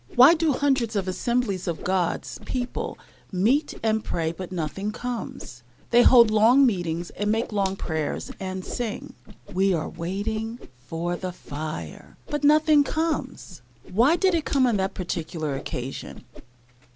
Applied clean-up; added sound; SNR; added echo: none; Whoosh, swoosh, swish; 15 dB; none.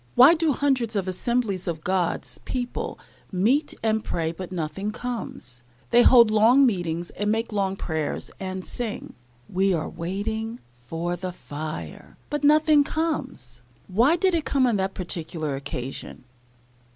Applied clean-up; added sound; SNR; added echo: none; none; none; none.